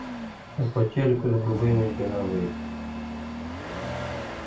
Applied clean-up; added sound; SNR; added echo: none; Engine starting / Accelerating, revving, vroom / Motor vehicle (road); 7 dB; reverberation time 0.3 s.